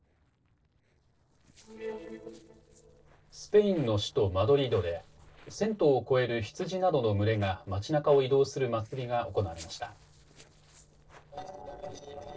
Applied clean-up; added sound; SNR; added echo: neural separator model SepFormer DNS4.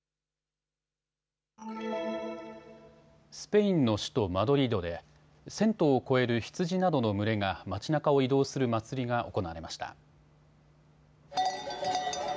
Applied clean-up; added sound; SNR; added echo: none; none; none; none.